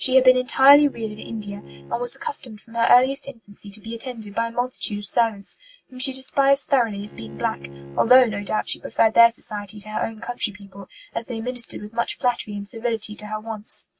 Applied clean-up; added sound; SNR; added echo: neural mask model RNNoise.